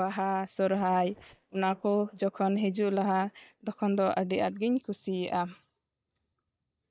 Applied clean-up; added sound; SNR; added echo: neural mask model DeepFilterNet 3.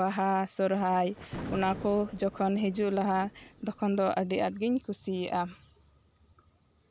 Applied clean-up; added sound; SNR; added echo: none; Thunder; 14 dB; none.